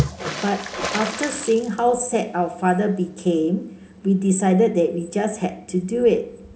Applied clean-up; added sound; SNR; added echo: none; Water / Splash, splatter; 12 dB; reverberation time 0.3 s.